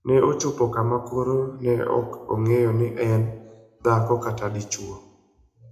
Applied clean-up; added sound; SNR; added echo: none; none; none; reverberation time 0.6 s.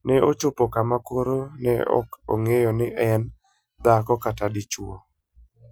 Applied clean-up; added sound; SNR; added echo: none; none; none; none.